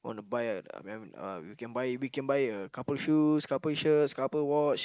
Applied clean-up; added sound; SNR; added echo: neural mask model Resemble Enhance denoiser.